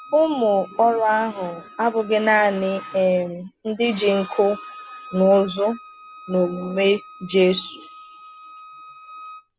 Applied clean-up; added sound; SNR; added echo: none; Bowed string instrument; 20 dB; none.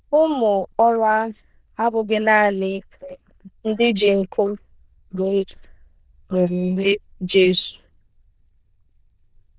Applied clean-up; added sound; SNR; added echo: neural diffusion model UNIVERSE++.